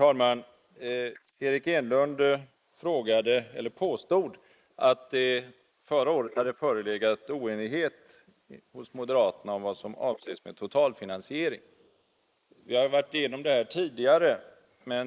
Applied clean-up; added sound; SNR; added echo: neural mask model Resemble Enhance denoiser.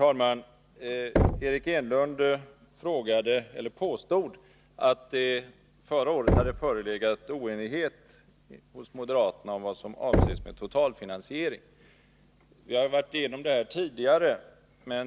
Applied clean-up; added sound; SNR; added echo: none; Knock; 3 dB; none.